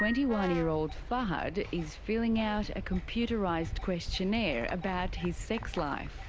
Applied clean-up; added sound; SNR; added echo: none; Waves, surf + Brass instrument; 10 dB; none.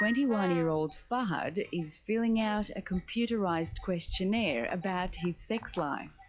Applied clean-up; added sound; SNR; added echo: classical method log-MMSE.